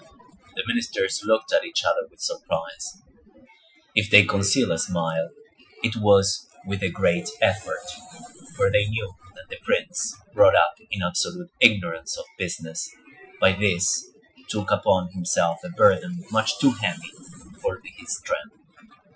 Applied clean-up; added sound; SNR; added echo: classical method Wiener filter.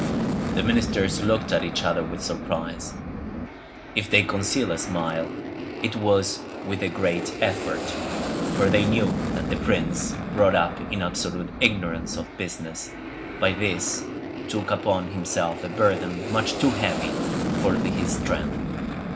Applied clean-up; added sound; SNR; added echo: none; Aircraft; 3 dB; none.